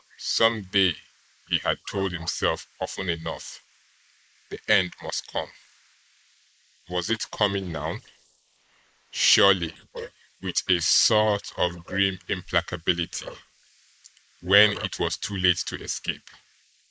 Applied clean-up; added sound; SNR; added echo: neural mask model Resemble Enhance denoiser.